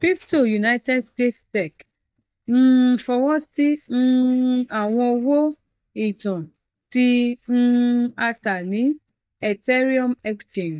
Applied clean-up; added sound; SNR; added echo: neural mask model DeepFilterNet 3.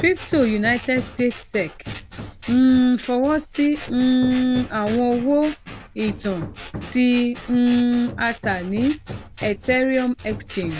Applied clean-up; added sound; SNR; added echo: none; Scissors + Hammer; 14 dB; none.